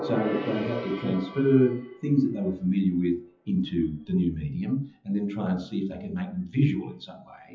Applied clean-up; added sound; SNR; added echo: classical method WPE with log-MMSE.